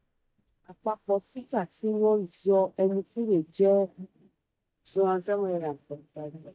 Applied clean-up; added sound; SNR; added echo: neural mask model DeepFilterNet 3.